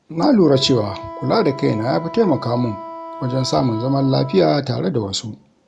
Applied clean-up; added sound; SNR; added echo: none; Wind instrument, woodwind instrument; 15 dB; none.